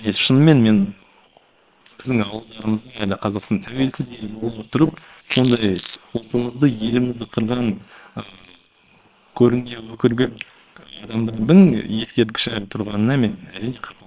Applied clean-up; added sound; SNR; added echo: neural separator model SepFormer WHAM!.